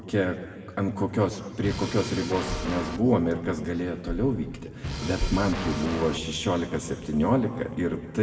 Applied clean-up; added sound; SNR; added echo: none; Drum kit; 7 dB; reverberation time 1.7 s.